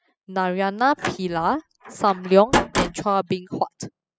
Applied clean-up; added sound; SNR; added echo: classical method spectral subtraction.